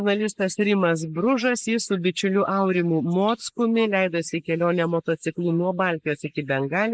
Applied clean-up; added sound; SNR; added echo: neural mask model Resemble Enhance denoiser.